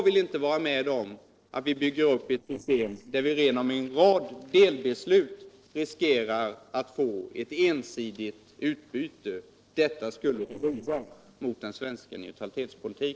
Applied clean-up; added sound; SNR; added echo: neural separator model SepFormer DNS4.